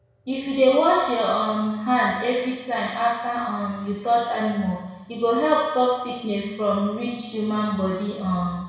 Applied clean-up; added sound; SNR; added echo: none; none; none; reverberation time 1.1 s.